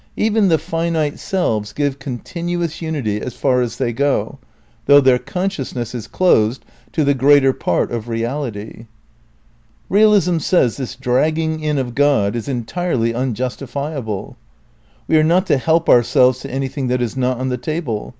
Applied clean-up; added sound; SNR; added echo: none; none; none; none.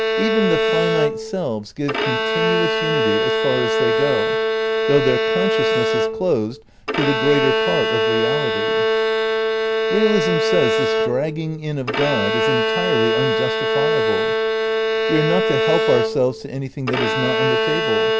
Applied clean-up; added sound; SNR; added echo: none; Bowed string instrument; -4 dB; none.